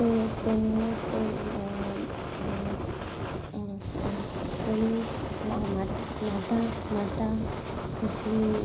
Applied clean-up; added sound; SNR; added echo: none; Fire; 3 dB; reverberation time 0.4 s.